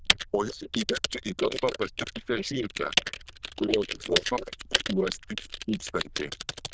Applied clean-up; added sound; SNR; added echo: neural diffusion model UNIVERSE++.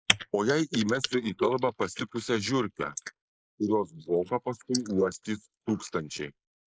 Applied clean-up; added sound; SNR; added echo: neural mask model Resemble Enhance denoiser.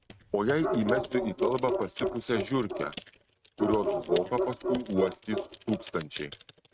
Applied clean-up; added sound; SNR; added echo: neural mask model RNNoise.